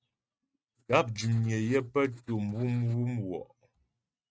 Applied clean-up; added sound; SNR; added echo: neural mask model RNNoise.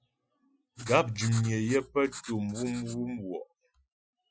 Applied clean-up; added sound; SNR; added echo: classical method Wiener filter.